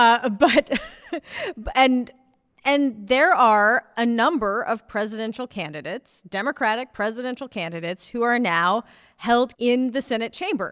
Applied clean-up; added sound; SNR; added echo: none; none; none; none.